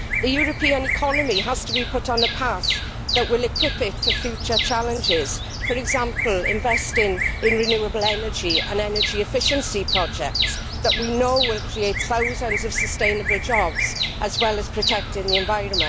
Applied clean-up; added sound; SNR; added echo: none; Bird vocalization, bird call, bird song; 0 dB; none.